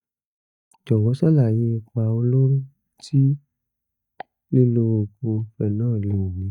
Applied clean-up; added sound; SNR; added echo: neural mask model DeepFilterNet 3.